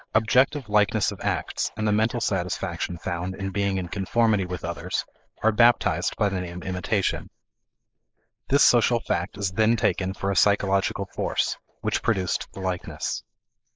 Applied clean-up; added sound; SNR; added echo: neural mask model Resemble Enhance denoiser.